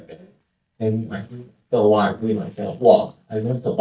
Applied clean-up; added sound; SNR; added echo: neural mask model DeepFilterNet 3.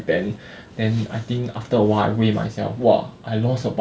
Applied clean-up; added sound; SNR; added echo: none; none; none; none.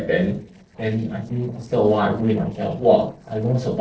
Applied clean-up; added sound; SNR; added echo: neural separator model SepFormer DNS4.